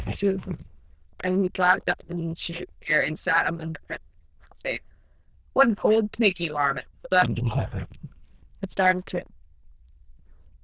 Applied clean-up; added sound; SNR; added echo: neural diffusion model UNIVERSE++.